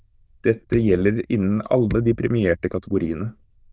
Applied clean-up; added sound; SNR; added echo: neural diffusion model UNIVERSE++.